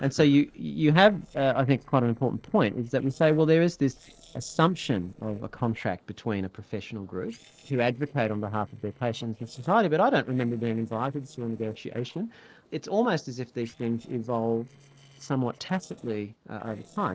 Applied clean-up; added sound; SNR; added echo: neural separator model SepFormer DNS4.